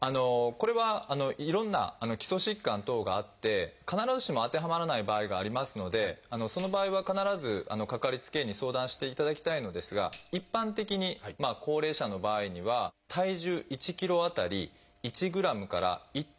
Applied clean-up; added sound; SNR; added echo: none; Tambourine; 6 dB; none.